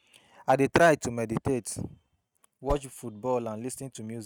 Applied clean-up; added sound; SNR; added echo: neural mask model RNNoise.